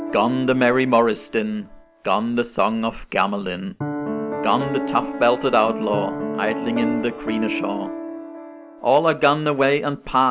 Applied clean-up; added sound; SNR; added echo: none; Piano; 8 dB; none.